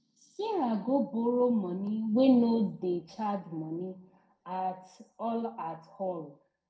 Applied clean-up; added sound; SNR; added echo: none; none; none; reverberation time 0.2 s.